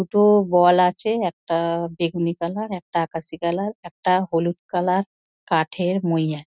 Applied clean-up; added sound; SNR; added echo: none; none; none; none.